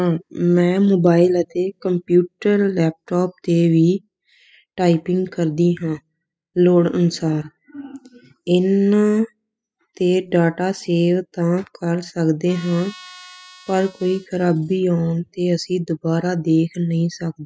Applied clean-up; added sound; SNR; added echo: classical method spectral subtraction.